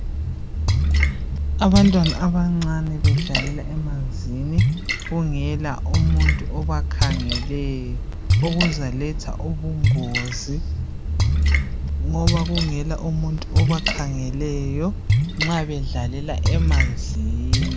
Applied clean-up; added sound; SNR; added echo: none; Splash, splatter; -3 dB; none.